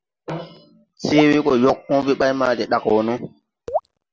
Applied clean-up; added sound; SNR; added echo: none; Raindrop / Drip; 8 dB; none.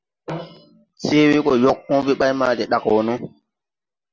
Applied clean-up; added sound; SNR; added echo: none; none; none; none.